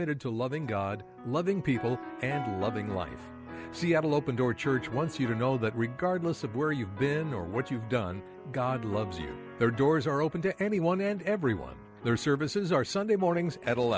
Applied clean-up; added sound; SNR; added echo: none; none; none; none.